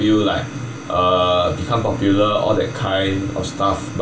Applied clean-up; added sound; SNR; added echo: none; none; none; reverberation time 0.2 s.